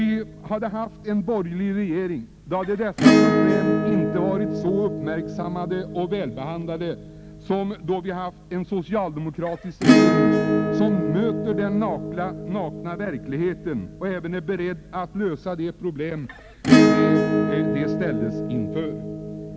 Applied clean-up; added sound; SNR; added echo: none; Acoustic guitar / Strum; -3 dB; none.